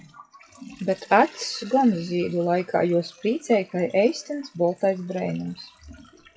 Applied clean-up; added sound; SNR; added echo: classical method WPE with log-MMSE.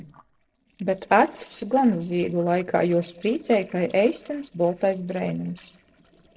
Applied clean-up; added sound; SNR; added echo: neural separator model SepFormer DNS4.